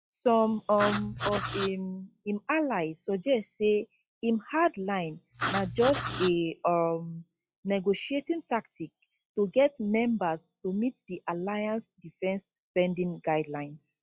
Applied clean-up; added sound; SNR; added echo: classical method log-MMSE.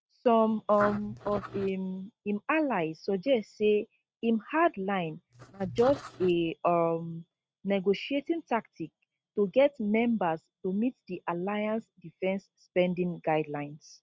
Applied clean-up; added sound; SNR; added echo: neural mask model RNNoise.